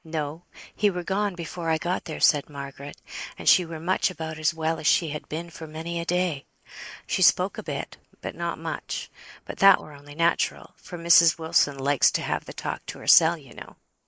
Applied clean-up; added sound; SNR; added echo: neural mask model Resemble Enhance denoiser.